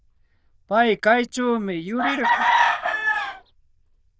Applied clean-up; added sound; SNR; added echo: neural diffusion model UNIVERSE++.